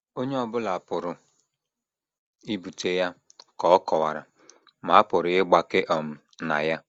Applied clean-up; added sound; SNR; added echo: none; none; none; none.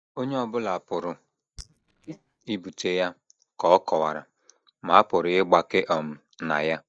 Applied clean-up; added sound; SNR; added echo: neural mask model DeepFilterNet 3.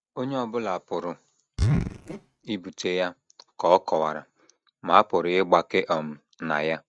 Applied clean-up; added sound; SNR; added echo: neural mask model RNNoise.